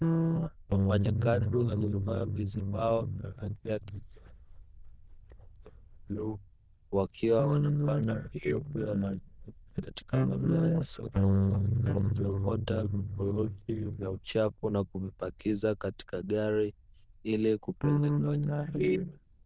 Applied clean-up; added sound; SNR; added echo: neural diffusion model UNIVERSE++.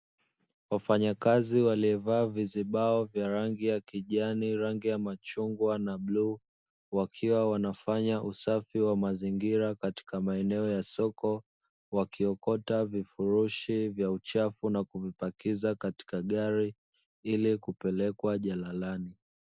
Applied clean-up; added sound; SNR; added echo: none; none; none; none.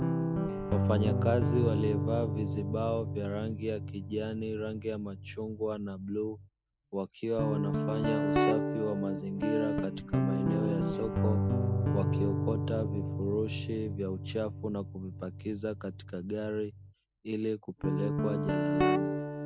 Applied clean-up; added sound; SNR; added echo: none; Guitar; -3 dB; none.